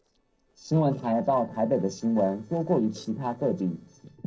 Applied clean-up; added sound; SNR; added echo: neural separator model SepFormer DNS4.